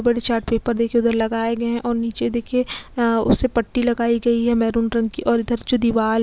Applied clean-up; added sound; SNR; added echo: none; none; none; none.